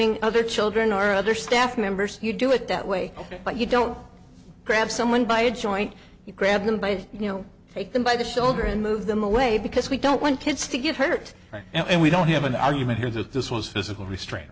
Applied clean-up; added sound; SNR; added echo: none; none; none; none.